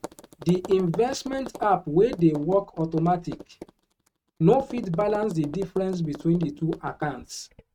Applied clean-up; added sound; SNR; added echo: neural mask model RNNoise.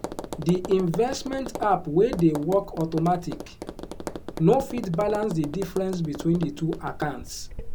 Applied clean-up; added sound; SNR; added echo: none; Tap; 10 dB; none.